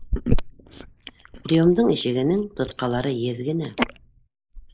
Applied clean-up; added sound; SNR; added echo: neural mask model Resemble Enhance denoiser.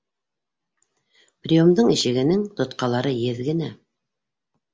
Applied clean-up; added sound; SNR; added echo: none; none; none; none.